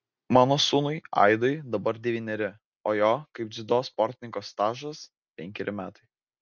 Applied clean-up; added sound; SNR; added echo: none; none; none; none.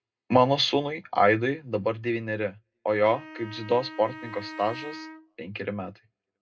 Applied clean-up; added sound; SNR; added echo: none; Wind instrument, woodwind instrument; 16 dB; reverberation time 0.2 s.